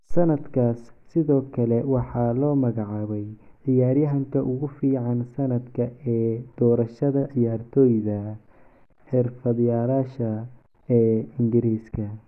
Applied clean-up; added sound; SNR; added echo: none; none; none; none.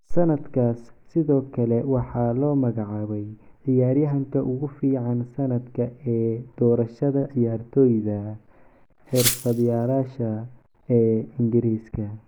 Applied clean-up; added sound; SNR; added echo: none; Glass; 6 dB; none.